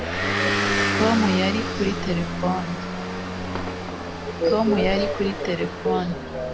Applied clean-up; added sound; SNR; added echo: none; Motor vehicle (road) / Engine; 1 dB; none.